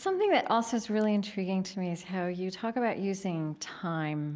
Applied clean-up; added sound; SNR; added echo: none; none; none; none.